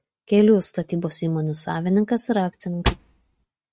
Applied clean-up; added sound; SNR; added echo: neural mask model RNNoise.